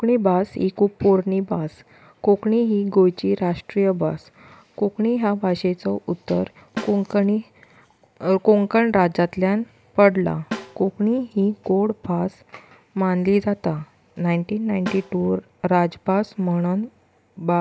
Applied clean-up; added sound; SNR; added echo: none; Snare drum; 15 dB; none.